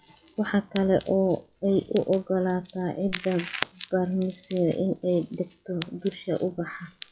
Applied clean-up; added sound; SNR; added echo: classical method log-MMSE.